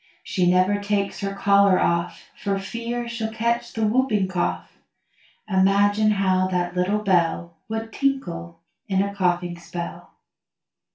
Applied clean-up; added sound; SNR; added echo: none; none; none; reverberation time 0.2 s.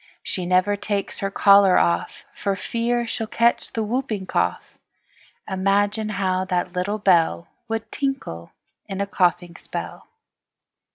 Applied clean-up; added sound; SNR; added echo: none; none; none; none.